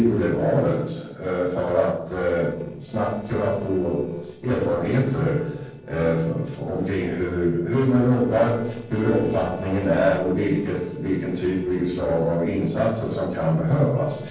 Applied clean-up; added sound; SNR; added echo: neural separator model SepFormer DNS4.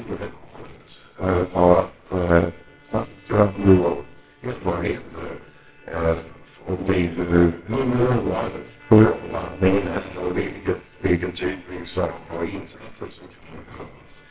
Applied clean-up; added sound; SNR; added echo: neural separator model SepFormer WHAMR!.